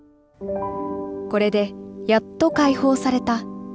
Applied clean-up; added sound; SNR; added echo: none; none; none; none.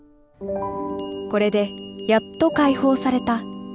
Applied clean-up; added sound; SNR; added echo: none; Bell; 16 dB; none.